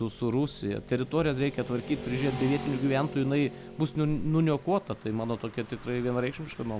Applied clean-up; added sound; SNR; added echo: none; Motorcycle / Traffic noise, roadway noise; 13 dB; none.